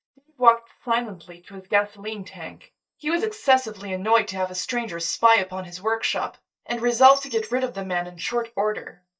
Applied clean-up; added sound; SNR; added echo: neural mask model DeepFilterNet 3.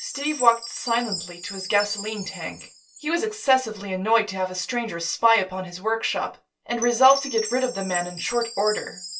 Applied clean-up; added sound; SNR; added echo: none; Chime; 12 dB; reverberation time 0.2 s.